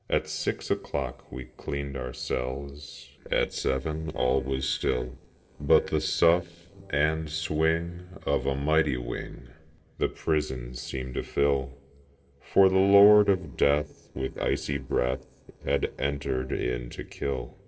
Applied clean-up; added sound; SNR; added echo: neural separator model SepFormer DNS4.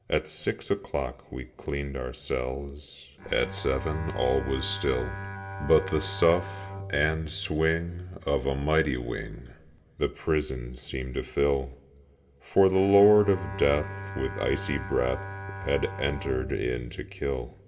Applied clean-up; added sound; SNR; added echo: none; Bowed string instrument; 13 dB; reverberation time 0.3 s.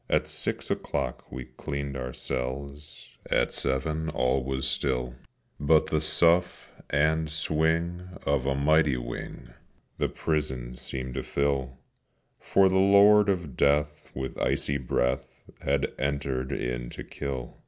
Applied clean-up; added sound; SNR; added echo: none; none; none; none.